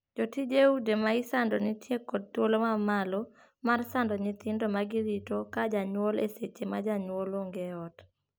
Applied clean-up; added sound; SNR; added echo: none; none; none; none.